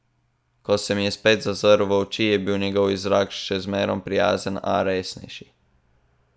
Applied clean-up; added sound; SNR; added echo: none; none; none; none.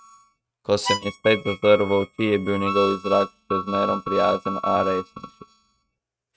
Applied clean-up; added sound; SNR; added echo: neural mask model RNNoise.